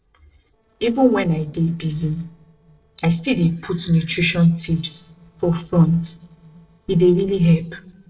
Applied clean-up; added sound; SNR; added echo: neural separator model SepFormer DNS4.